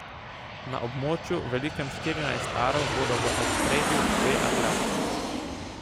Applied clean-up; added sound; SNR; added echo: none; Aircraft; -3 dB; none.